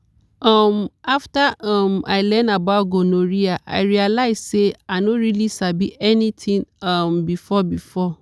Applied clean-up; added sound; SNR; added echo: none; none; none; none.